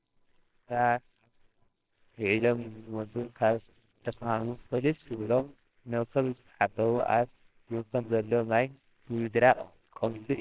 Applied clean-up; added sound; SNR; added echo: neural separator model SepFormer WHAMR!.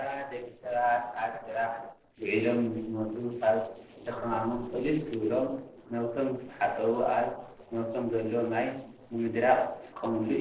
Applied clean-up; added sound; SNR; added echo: neural separator model SepFormer DNS4.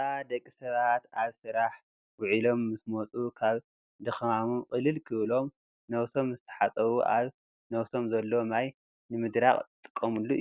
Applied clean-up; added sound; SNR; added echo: none; none; none; none.